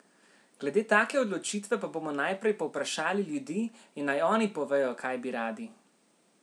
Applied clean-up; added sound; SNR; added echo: none; none; none; none.